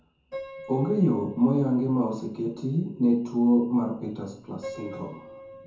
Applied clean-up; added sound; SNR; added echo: none; Piano; 18 dB; reverberation time 0.6 s.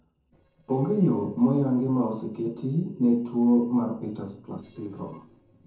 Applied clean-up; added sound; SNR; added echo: neural separator model SepFormer DNS4.